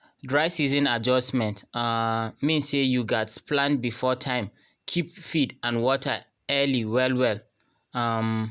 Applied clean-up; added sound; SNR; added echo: none; none; none; none.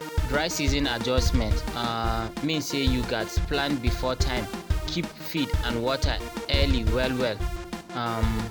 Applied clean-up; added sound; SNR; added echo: none; Drum kit; -1 dB; none.